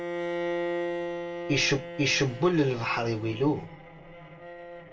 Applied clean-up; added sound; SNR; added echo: none; Bowed string instrument; 5 dB; reverberation time 0.2 s.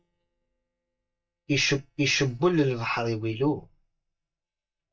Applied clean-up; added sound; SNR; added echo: neural mask model DeepFilterNet 3.